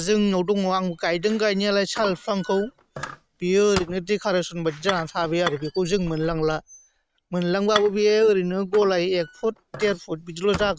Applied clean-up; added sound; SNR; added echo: neural mask model RNNoise.